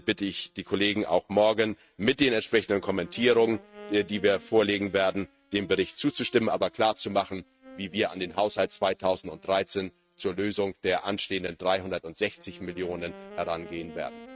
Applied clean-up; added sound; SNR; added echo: neural mask model RNNoise.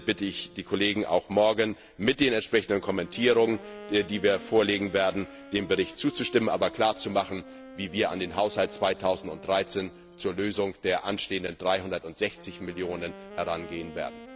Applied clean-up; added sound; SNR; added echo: none; Wind instrument, woodwind instrument; 19 dB; none.